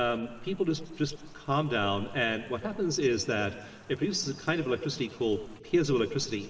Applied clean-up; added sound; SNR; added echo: none; Rain; 17 dB; reverberation time 1.9 s.